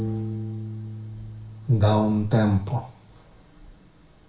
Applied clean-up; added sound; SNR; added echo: none; Piano; 10 dB; reverberation time 0.4 s.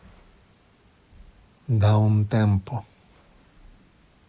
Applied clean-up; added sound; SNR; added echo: none; none; none; none.